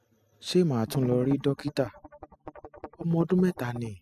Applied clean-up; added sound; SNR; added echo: classical method spectral subtraction.